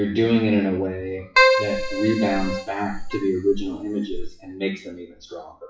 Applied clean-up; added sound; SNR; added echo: classical method WPE with log-MMSE.